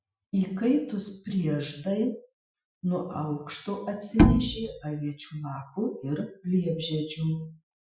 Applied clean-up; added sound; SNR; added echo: classical method Wiener filter.